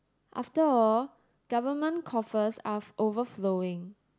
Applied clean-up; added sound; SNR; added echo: none; none; none; none.